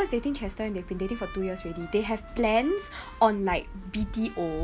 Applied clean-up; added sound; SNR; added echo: none; Trumpet; 20 dB; none.